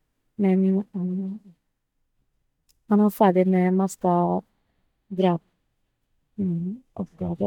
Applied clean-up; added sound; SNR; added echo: neural mask model DeepFilterNet 3.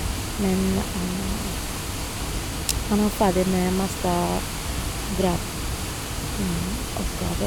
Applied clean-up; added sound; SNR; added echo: none; Water; 1 dB; none.